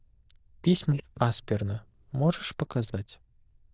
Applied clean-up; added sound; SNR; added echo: neural diffusion model UNIVERSE++.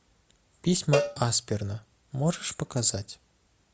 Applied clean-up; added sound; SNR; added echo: none; Cowbell; 4 dB; none.